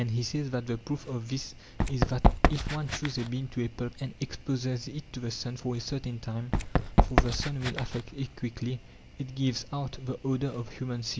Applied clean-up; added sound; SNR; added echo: none; Run; -1 dB; none.